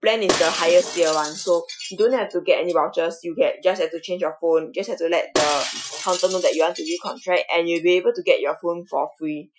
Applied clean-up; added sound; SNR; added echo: classical method Wiener filter.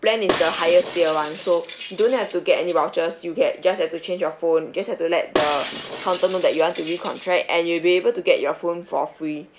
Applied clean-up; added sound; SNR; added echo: none; Shatter; 9 dB; none.